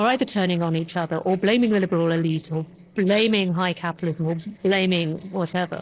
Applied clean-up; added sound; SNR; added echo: neural separator model SepFormer DNS4.